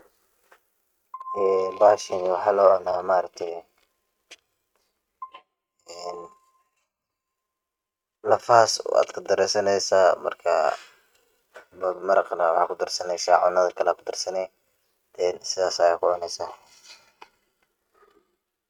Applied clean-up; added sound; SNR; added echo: neural mask model RNNoise.